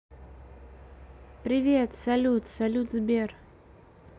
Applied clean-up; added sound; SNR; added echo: none; none; none; none.